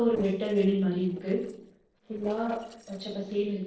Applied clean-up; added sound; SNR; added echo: neural separator model SepFormer DNS4.